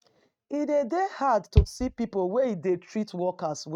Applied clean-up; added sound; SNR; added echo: neural mask model RNNoise.